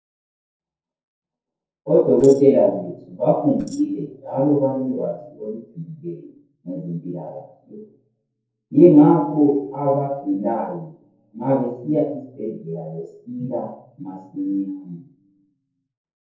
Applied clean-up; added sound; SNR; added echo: neural separator model SepFormer DNS4.